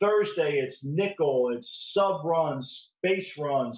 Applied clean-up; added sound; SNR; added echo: none; none; none; none.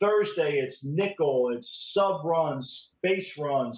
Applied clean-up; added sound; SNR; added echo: neural mask model Resemble Enhance denoiser.